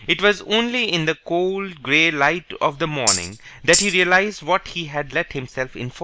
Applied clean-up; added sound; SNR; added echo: none; Tambourine; 2 dB; none.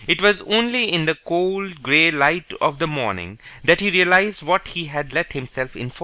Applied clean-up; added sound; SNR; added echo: none; none; none; none.